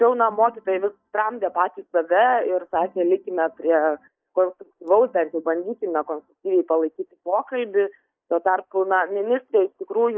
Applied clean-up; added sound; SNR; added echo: neural mask model DeepFilterNet 3.